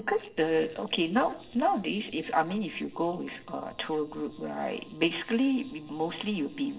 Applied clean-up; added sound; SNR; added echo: neural separator model SepFormer DNS4.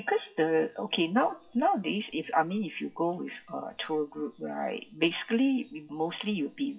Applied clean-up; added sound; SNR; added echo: classical method WPE with log-MMSE.